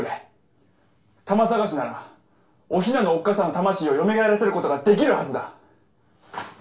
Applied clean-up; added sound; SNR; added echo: none; none; none; reverberation time 0.3 s.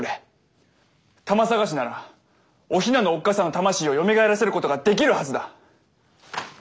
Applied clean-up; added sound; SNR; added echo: none; none; none; none.